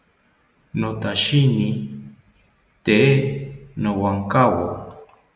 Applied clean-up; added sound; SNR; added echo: none; none; none; none.